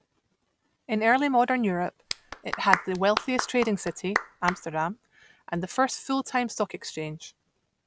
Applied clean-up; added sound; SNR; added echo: none; Clapping; 5 dB; none.